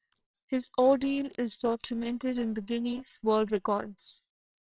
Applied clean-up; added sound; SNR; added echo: neural separator model SepFormer WHAMR!.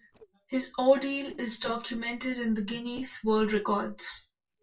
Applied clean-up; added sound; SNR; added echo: neural separator model SepFormer DNS4.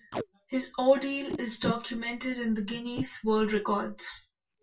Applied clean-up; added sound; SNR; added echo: none; Packing tape, duct tape; 11 dB; reverberation time 0.2 s.